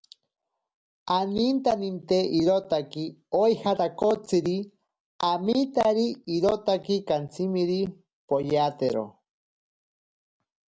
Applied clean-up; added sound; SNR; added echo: none; none; none; none.